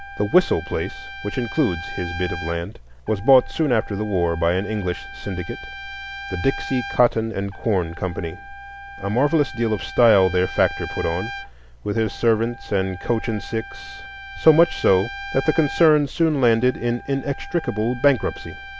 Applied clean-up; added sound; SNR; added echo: none; Trumpet; 14 dB; none.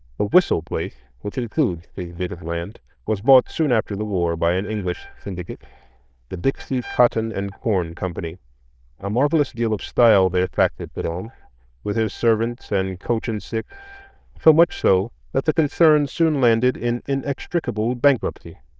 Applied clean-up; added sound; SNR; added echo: neural diffusion model UNIVERSE++.